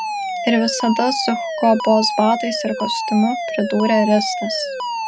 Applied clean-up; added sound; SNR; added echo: none; Alarm; 5 dB; none.